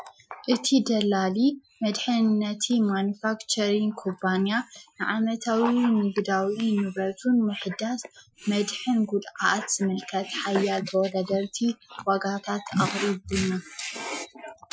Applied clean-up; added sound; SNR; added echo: classical method Wiener filter.